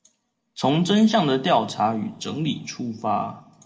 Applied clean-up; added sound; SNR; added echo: none; none; none; reverberation time 1.9 s.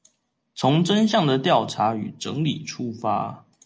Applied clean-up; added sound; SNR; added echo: none; none; none; none.